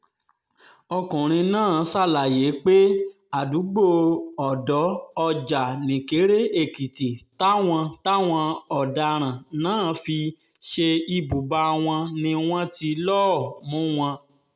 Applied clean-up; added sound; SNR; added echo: none; none; none; none.